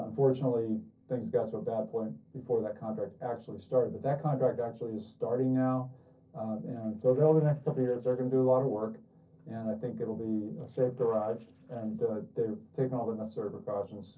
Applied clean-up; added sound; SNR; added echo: neural separator model SepFormer DNS4.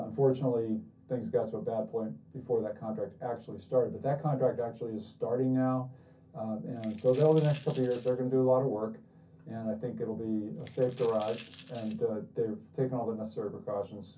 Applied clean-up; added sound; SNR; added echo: none; Coin (dropping); 13 dB; reverberation time 0.3 s.